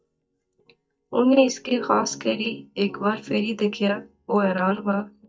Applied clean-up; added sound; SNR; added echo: neural mask model DeepFilterNet 3.